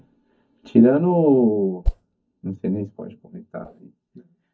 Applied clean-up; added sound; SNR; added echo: neural mask model DeepFilterNet 3.